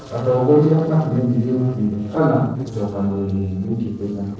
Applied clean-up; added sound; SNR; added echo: neural separator model SepFormer DNS4.